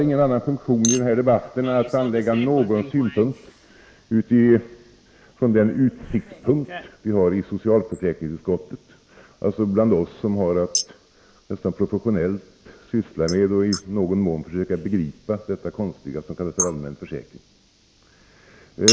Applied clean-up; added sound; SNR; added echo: neural mask model Resemble Enhance denoiser.